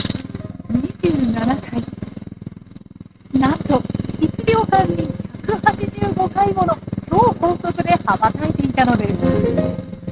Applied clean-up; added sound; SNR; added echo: neural mask model RNNoise.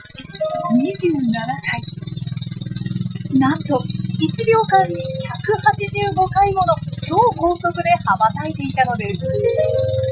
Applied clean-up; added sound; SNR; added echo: classical method Wiener filter.